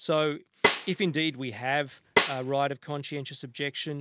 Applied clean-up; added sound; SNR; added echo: none; Snare drum; 0 dB; none.